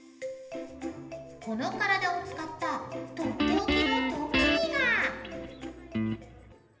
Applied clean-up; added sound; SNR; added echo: none; Guitar; -2 dB; reverberation time 1.4 s.